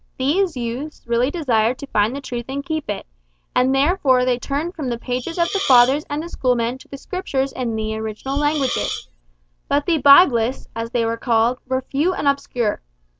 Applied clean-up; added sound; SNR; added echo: none; Hiss; 9 dB; none.